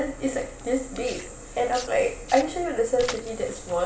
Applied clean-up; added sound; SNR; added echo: none; Tearing; 16 dB; reverberation time 0.6 s.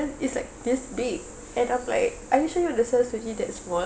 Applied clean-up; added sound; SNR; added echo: none; none; none; none.